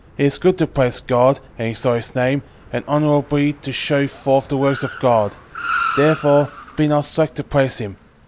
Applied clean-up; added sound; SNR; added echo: none; Car; 13 dB; none.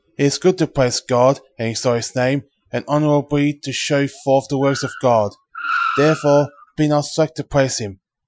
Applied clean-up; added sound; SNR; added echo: classical method Wiener filter.